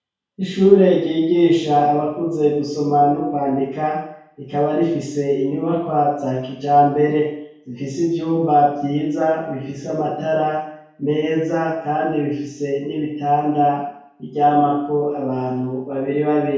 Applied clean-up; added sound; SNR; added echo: none; none; none; reverberation time 0.6 s.